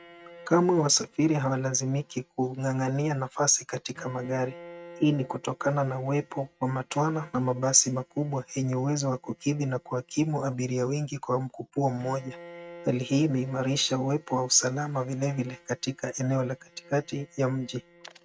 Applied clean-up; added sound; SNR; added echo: neural mask model RNNoise.